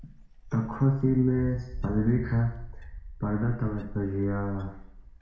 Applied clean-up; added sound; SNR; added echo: none; Wind; 11 dB; reverberation time 0.6 s.